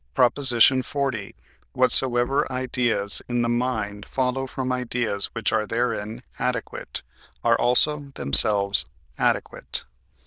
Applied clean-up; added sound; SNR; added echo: neural diffusion model UNIVERSE++.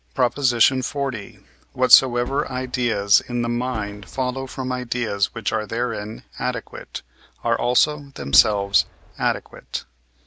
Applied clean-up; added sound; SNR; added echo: none; Fireworks; 16 dB; none.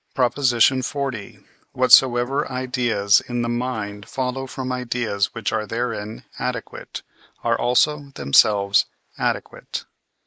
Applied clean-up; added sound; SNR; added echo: neural mask model Resemble Enhance denoiser.